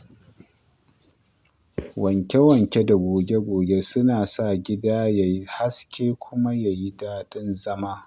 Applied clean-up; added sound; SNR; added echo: none; none; none; none.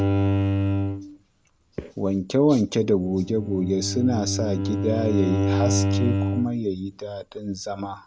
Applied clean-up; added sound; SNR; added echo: none; Bowed string instrument; 1 dB; none.